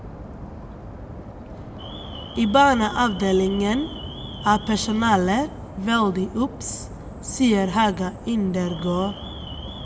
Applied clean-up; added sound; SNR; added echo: none; Alarm; 12 dB; reverberation time 1.5 s.